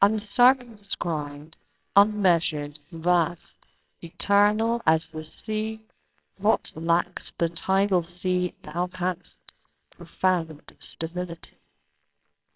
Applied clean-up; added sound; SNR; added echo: neural separator model SepFormer WHAMR!.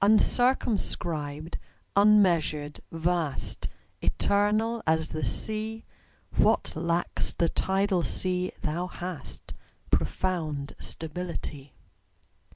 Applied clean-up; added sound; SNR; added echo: none; none; none; none.